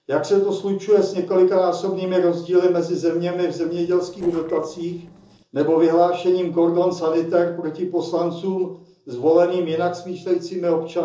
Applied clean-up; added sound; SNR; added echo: neural separator model SepFormer DNS4.